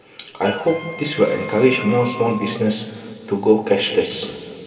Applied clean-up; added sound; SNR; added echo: none; Wind instrument, woodwind instrument; 14 dB; reverberation time 2.5 s.